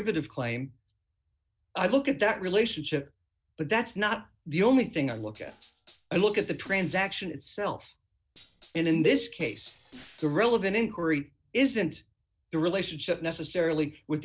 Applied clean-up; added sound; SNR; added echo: neural separator model SepFormer DNS4.